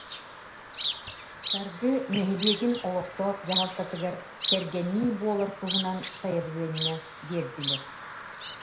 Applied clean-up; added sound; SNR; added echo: none; Chirp, tweet; -2 dB; reverberation time 0.4 s.